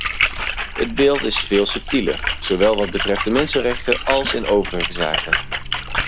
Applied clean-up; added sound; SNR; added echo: none; Splash, splatter; 3 dB; none.